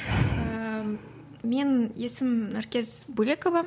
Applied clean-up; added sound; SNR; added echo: none; none; none; none.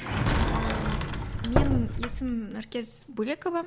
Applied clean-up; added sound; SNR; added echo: none; Explosion + Sliding door; -3 dB; none.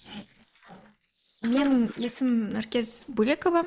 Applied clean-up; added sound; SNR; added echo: neural mask model Resemble Enhance denoiser.